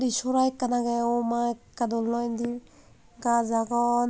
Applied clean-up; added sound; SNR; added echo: none; none; none; none.